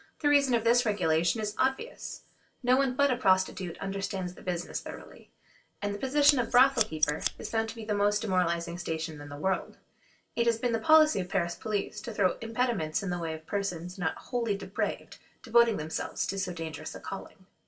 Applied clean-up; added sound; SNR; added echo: none; Scissors; 4 dB; reverberation time 0.2 s.